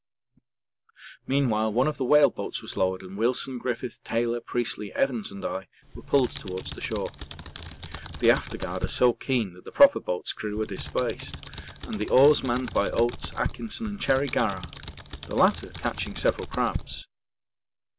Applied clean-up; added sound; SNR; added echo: none; Computer keyboard; 10 dB; none.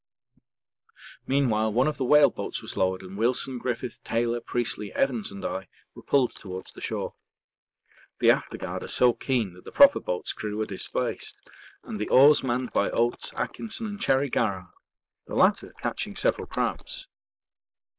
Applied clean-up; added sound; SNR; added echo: neural mask model Resemble Enhance denoiser.